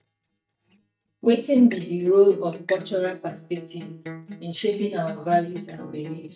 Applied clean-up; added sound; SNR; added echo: neural mask model DeepFilterNet 3.